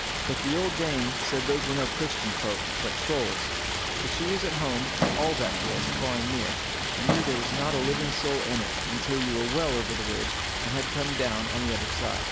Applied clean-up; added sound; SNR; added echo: none; Fireworks + Stream; -2 dB; none.